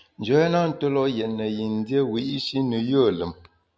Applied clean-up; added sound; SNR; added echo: none; none; none; none.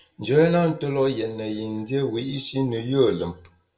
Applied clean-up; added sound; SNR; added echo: none; none; none; reverberation time 0.2 s.